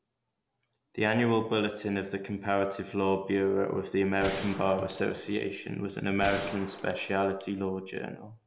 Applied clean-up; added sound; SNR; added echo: none; Gunshot, gunfire; 12 dB; none.